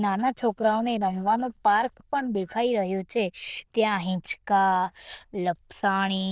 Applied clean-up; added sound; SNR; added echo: neural diffusion model UNIVERSE++.